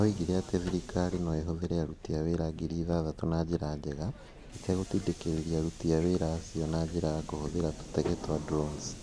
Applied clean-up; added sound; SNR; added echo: none; Subway, metro, underground; 12 dB; none.